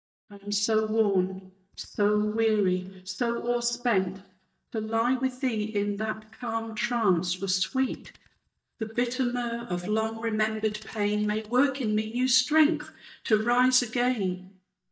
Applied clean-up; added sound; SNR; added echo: neural mask model DeepFilterNet 3.